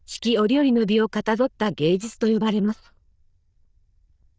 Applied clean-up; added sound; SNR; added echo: neural diffusion model UNIVERSE++.